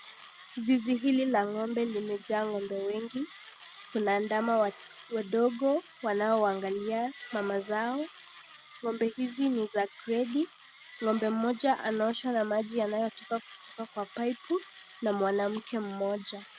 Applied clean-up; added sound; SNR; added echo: none; Mechanisms + Squeak; 20 dB; none.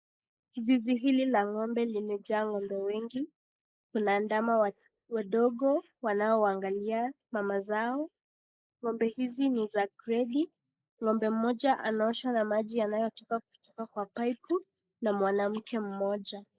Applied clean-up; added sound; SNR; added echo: neural mask model Resemble Enhance denoiser.